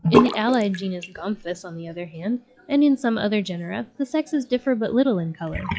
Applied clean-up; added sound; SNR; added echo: classical method log-MMSE.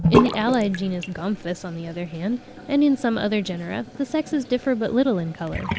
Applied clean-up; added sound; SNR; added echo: none; Bathtub (filling or washing) / Sink (filling or washing); 5 dB; none.